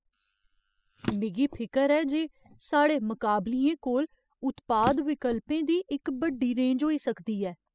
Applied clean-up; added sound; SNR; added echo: classical method spectral subtraction.